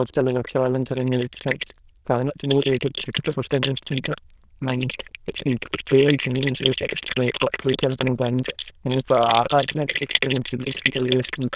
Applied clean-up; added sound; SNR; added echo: neural diffusion model UNIVERSE++.